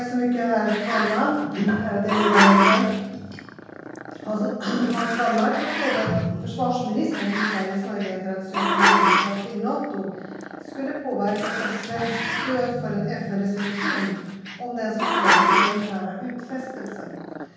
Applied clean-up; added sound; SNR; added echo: none; Growling; 1 dB; reverberation time 1.3 s.